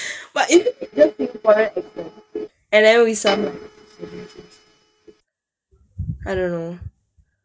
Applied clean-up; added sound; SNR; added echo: neural mask model RNNoise.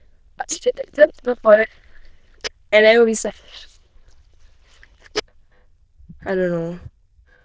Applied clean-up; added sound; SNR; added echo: neural diffusion model UNIVERSE++.